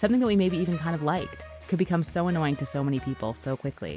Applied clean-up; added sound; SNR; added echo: none; none; none; none.